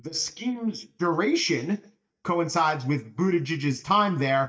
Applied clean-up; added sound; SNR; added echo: neural mask model DeepFilterNet 3.